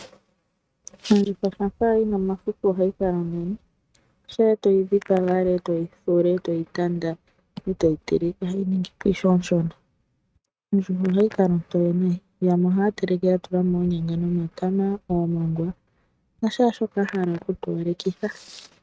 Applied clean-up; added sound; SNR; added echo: neural mask model RNNoise.